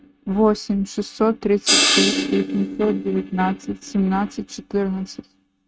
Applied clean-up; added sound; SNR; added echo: neural mask model RNNoise.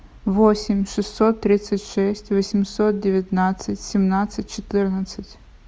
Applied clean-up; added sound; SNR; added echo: none; none; none; none.